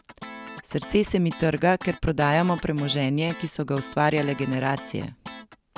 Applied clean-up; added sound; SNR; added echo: none; Guitar; 16 dB; none.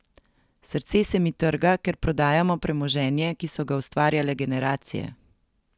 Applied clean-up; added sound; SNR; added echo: none; none; none; none.